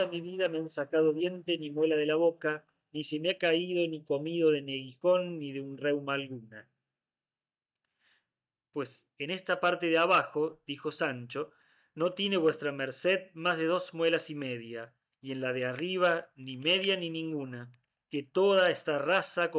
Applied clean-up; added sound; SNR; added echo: neural mask model DeepFilterNet 3.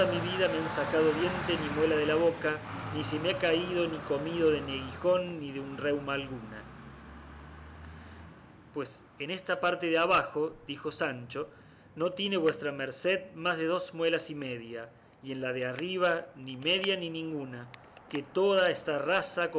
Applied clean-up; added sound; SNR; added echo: none; Traffic noise, roadway noise; 12 dB; none.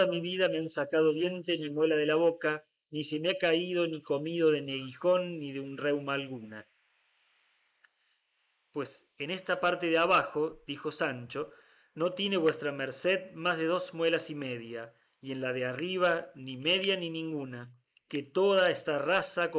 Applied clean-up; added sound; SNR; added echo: neural mask model Resemble Enhance denoiser.